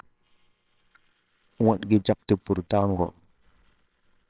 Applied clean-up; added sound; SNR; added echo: neural separator model SepFormer WHAMR!.